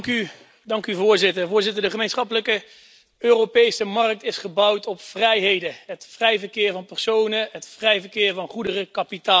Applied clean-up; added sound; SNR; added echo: none; none; none; none.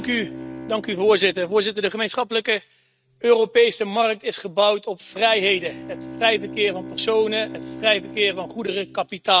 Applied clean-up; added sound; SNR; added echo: neural mask model RNNoise.